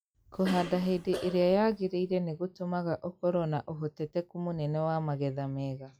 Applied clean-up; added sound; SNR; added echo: classical method log-MMSE.